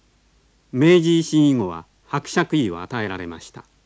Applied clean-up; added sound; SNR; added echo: none; none; none; none.